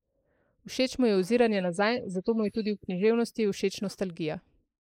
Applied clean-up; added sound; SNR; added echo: neural mask model Resemble Enhance denoiser.